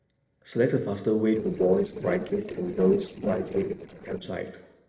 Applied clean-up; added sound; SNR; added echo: neural separator model SepFormer DNS4.